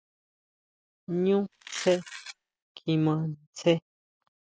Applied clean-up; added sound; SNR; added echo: classical method spectral subtraction.